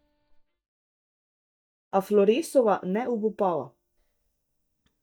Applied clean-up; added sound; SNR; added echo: neural mask model DeepFilterNet 3.